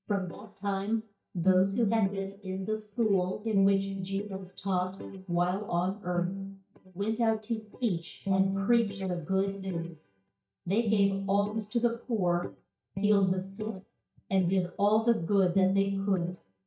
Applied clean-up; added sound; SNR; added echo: neural mask model DeepFilterNet 3.